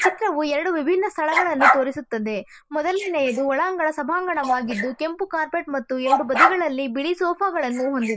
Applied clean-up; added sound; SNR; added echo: neural mask model Resemble Enhance denoiser.